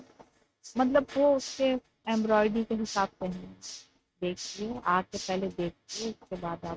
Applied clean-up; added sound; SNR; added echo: neural mask model RNNoise.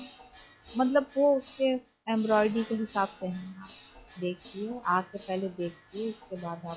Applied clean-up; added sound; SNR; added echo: classical method log-MMSE.